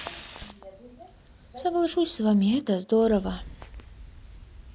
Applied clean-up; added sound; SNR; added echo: none; Fire; 17 dB; none.